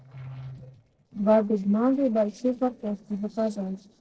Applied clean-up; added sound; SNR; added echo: neural separator model SepFormer DNS4.